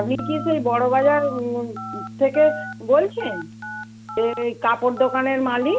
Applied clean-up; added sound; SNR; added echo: none; Bass guitar + Telephone; 12 dB; none.